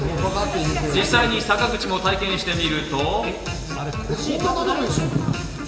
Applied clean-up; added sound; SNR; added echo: none; none; none; reverberation time 2.9 s.